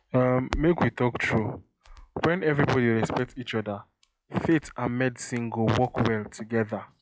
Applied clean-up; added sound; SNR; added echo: classical method log-MMSE.